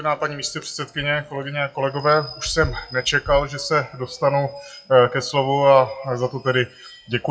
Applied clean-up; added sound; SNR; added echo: classical method WPE with log-MMSE.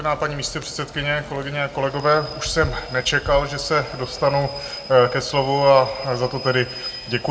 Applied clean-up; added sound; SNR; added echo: none; Rain / Train; 16 dB; reverberation time 1.5 s.